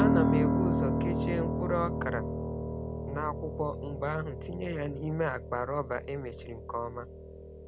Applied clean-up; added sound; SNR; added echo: none; Piano; -3 dB; none.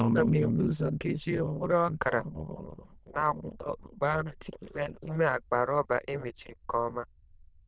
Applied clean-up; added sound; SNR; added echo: neural diffusion model UNIVERSE++.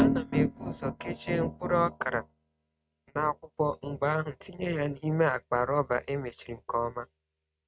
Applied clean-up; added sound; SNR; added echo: neural mask model RNNoise.